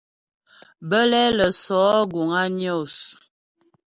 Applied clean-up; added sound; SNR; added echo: none; none; none; none.